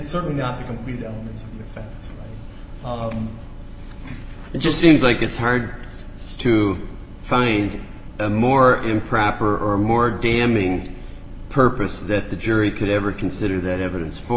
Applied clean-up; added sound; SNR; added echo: none; none; none; none.